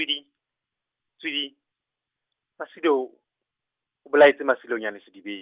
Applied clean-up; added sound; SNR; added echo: none; none; none; none.